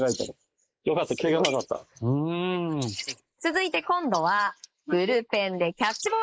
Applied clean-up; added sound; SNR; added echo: neural mask model Resemble Enhance denoiser.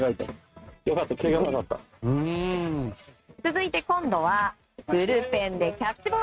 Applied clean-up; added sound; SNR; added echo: neural mask model RNNoise.